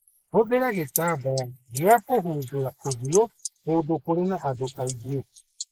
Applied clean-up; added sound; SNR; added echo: neural mask model Resemble Enhance denoiser.